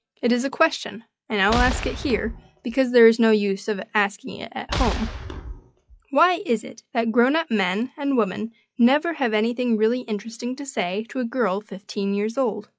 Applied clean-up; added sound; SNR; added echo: classical method log-MMSE.